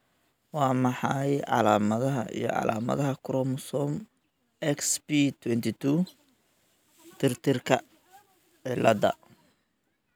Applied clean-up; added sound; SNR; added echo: none; none; none; none.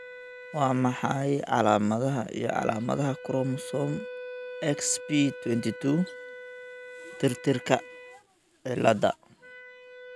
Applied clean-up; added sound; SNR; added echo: none; Wind instrument, woodwind instrument; 15 dB; none.